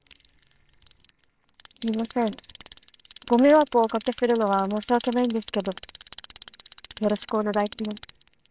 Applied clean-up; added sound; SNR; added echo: neural separator model SepFormer WHAMR!.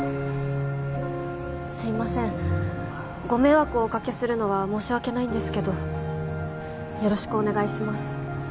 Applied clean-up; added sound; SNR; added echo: none; none; none; none.